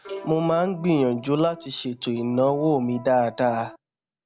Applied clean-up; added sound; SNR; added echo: none; Organ + Bowed string instrument; 18 dB; none.